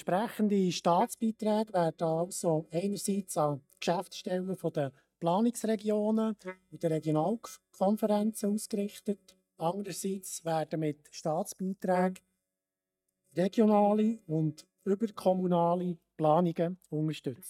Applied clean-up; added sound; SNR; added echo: neural mask model DeepFilterNet 3.